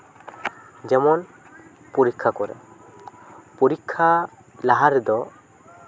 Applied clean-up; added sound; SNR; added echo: none; none; none; none.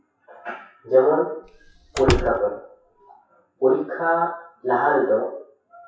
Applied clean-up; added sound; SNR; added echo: classical method WPE with log-MMSE.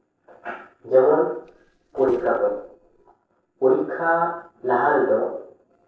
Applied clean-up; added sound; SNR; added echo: neural separator model SepFormer DNS4.